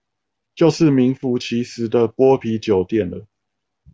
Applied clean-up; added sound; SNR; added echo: none; none; none; none.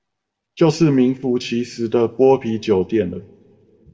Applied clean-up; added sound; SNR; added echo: none; none; none; reverberation time 0.9 s.